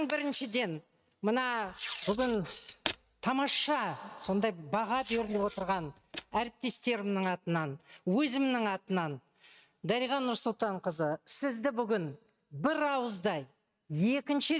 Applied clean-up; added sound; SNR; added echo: neural mask model RNNoise.